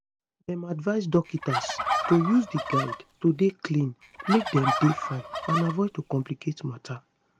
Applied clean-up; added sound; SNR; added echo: none; Fowl; 4 dB; none.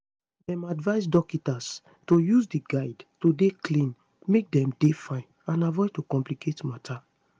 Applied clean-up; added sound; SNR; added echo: none; none; none; none.